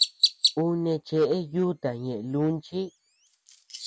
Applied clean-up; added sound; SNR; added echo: none; Chirp, tweet; 3 dB; none.